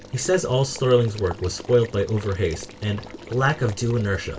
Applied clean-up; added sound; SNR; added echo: none; Water / Liquid; 17 dB; reverberation time 0.2 s.